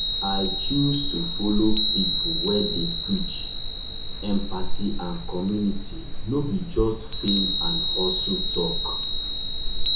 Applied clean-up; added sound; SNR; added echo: none; Chime; -4 dB; reverberation time 0.5 s.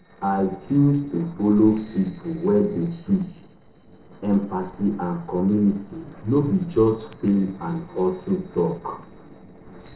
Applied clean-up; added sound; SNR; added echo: neural separator model SepFormer DNS4.